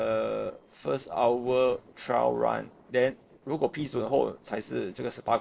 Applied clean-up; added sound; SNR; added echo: neural separator model SepFormer DNS4.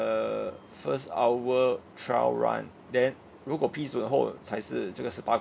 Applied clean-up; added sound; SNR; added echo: none; none; none; none.